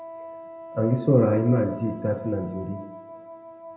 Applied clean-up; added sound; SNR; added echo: none; Wind instrument, woodwind instrument; 14 dB; reverberation time 0.8 s.